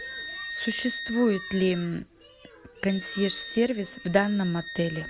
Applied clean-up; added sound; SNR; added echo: none; Wind instrument, woodwind instrument; 11 dB; none.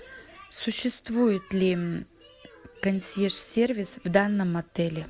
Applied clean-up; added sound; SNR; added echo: none; none; none; none.